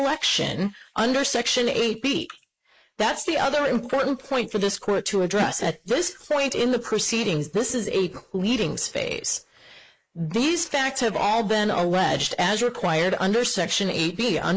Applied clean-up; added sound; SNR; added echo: neural mask model Resemble Enhance denoiser.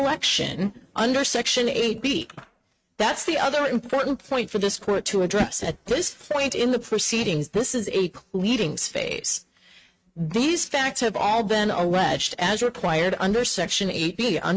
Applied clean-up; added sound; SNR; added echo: neural mask model RNNoise.